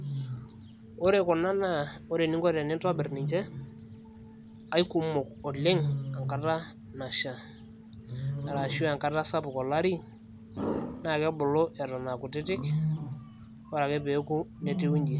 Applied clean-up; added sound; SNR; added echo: none; Wild animals; 6 dB; none.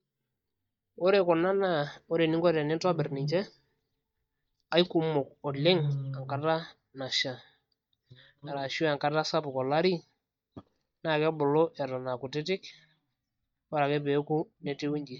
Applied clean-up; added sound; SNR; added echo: neural mask model DeepFilterNet 3.